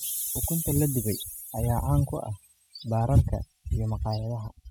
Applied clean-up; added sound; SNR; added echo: classical method spectral subtraction.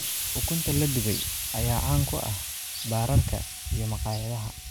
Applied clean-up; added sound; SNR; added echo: none; Explosion; 6 dB; none.